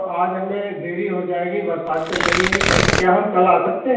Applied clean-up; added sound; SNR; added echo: none; Tearing; -1 dB; reverberation time 0.9 s.